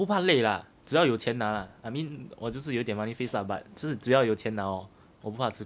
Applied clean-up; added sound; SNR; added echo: none; none; none; none.